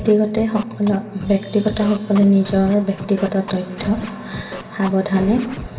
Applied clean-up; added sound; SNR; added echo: none; Scratching (performance technique); 14 dB; reverberation time 0.7 s.